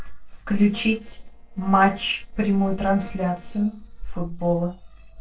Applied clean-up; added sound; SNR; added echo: neural separator model SepFormer DNS4.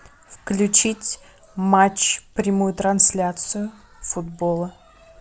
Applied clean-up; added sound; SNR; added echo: none; none; none; none.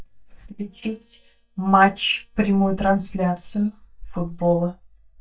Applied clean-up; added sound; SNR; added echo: neural mask model DeepFilterNet 3.